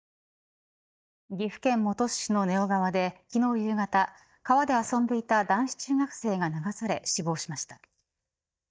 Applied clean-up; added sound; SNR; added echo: neural mask model DeepFilterNet 3.